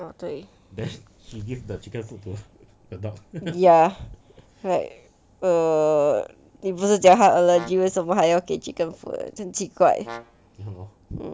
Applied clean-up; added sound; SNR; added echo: none; Brass instrument; 20 dB; none.